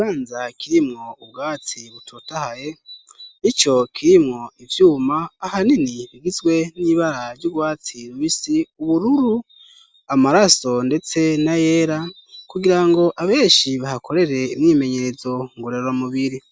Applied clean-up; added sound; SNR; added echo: none; none; none; none.